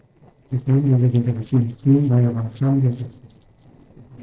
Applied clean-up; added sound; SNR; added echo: neural separator model SepFormer DNS4.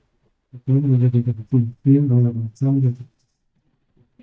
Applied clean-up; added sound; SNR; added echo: neural mask model DeepFilterNet 3.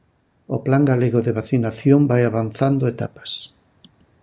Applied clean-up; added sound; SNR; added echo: none; none; none; none.